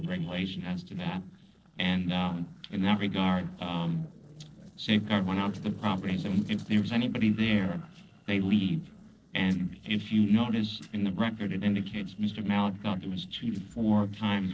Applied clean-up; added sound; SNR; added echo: neural separator model SepFormer DNS4.